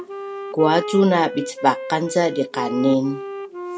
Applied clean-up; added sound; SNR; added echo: none; Wind instrument, woodwind instrument; 10 dB; none.